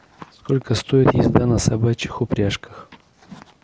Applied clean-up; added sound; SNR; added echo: none; none; none; none.